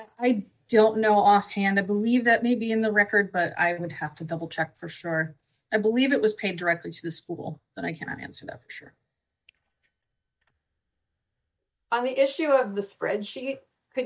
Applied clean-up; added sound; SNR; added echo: neural mask model DeepFilterNet 3.